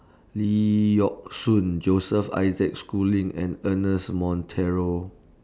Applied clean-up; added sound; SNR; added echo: none; none; none; none.